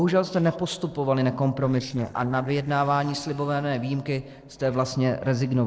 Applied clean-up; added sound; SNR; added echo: neural separator model SepFormer DNS4.